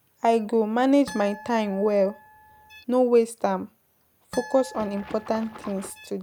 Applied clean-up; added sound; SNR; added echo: none; Harp + Water / Splash, splatter; 17 dB; none.